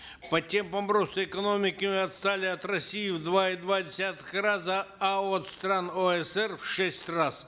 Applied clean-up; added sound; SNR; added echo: none; none; none; none.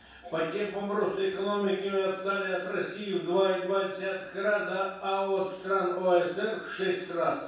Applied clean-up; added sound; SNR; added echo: none; none; none; reverberation time 0.7 s.